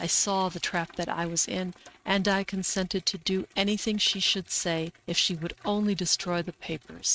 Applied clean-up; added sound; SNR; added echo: neural mask model RNNoise.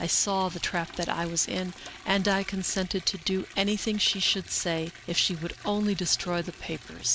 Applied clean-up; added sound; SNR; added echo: none; Liquid; 18 dB; none.